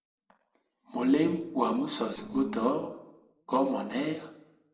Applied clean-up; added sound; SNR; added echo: neural separator model SepFormer DNS4.